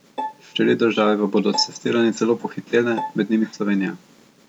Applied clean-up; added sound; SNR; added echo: none; Bowed string instrument; 14 dB; none.